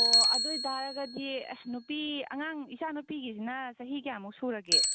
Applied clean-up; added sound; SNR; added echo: none; Bicycle; -5 dB; none.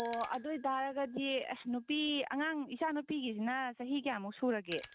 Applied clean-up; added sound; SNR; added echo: neural mask model RNNoise.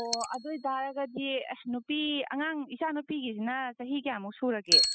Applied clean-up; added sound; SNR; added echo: classical method spectral subtraction.